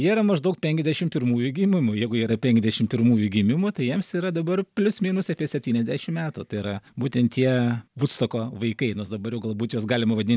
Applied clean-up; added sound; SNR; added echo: none; none; none; none.